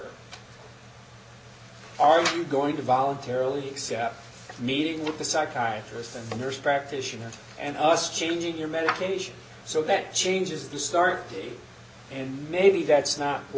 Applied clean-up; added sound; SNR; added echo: none; none; none; none.